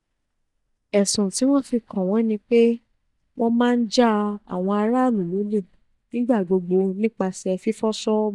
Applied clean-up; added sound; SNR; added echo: neural mask model DeepFilterNet 3.